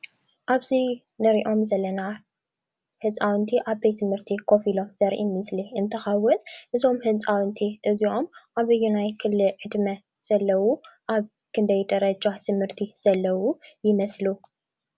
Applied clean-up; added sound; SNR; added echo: none; none; none; none.